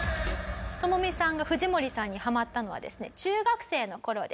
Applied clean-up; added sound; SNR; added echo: none; none; none; none.